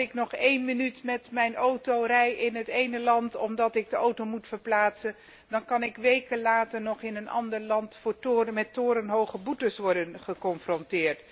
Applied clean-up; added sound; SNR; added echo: none; none; none; none.